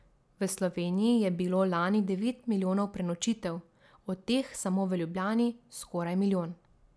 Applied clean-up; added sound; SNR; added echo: none; none; none; none.